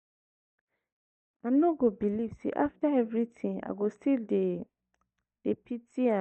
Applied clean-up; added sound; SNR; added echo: neural mask model DeepFilterNet 3.